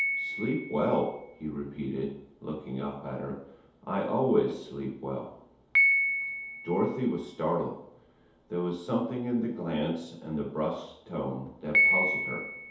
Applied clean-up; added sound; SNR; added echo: none; Piano; 1 dB; reverberation time 0.8 s.